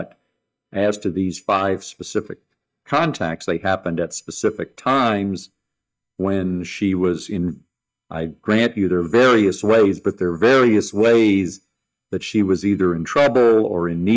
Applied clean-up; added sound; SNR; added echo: neural mask model DeepFilterNet 3.